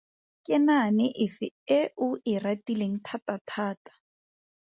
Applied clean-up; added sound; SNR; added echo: none; none; none; none.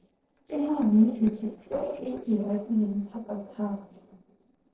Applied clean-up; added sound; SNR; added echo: neural separator model SepFormer DNS4.